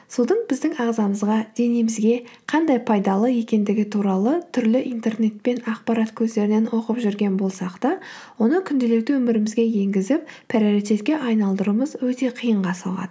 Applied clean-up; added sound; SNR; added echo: none; none; none; none.